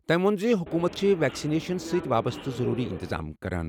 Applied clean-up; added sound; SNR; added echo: none; Subway, metro, underground; 13 dB; none.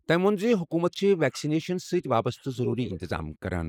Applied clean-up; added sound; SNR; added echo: neural mask model Resemble Enhance denoiser.